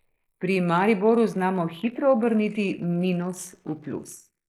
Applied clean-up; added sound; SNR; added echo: neural mask model Resemble Enhance denoiser.